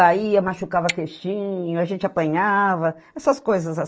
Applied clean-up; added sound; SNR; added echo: neural mask model DeepFilterNet 3.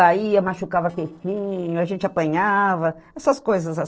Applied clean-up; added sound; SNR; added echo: neural separator model SepFormer DNS4.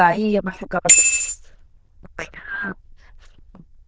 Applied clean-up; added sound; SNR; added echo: neural diffusion model UNIVERSE++.